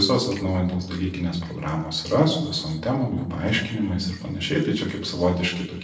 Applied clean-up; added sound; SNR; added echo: neural separator model SepFormer DNS4.